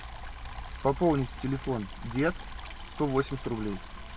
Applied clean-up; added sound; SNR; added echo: none; Stream; 15 dB; none.